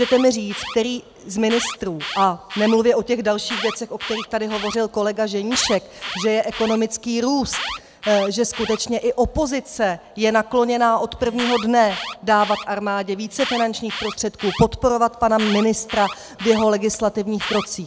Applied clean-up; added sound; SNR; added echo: none; Alarm; 12 dB; none.